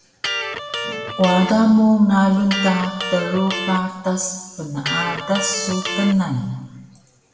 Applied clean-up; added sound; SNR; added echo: none; Electric guitar; 8 dB; reverberation time 1.3 s.